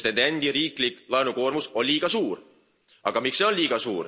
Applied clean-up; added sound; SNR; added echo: none; none; none; none.